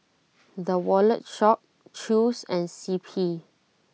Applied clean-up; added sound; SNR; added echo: none; none; none; none.